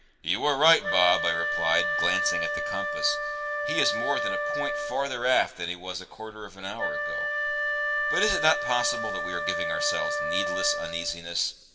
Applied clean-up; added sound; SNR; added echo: none; Wind instrument, woodwind instrument; 1 dB; reverberation time 2.1 s.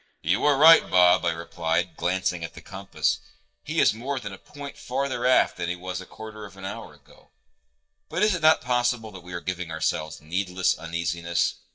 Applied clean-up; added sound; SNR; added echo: neural mask model DeepFilterNet 3.